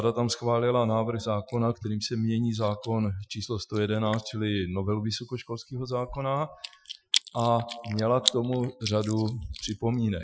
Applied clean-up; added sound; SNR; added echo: classical method Wiener filter.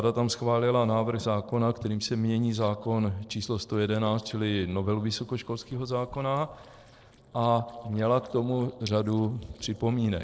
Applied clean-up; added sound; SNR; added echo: neural separator model SepFormer DNS4.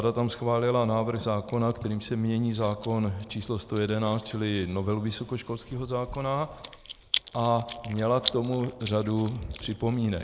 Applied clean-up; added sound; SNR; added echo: neural mask model Resemble Enhance denoiser.